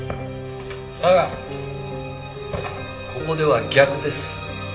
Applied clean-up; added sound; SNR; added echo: none; Piano; 11 dB; reverberation time 2.6 s.